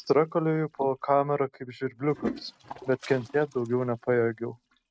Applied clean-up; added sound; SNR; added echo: neural mask model RNNoise.